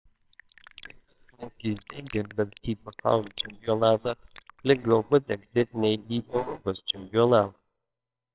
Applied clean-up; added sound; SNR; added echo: neural separator model SepFormer WHAMR!.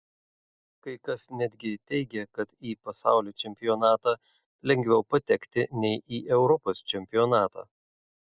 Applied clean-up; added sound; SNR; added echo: none; none; none; none.